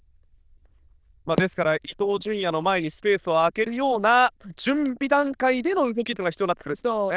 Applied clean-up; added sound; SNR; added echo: neural diffusion model UNIVERSE++.